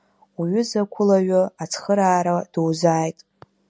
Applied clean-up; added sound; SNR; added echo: none; none; none; none.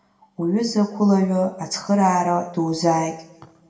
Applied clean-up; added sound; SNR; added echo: none; none; none; reverberation time 0.7 s.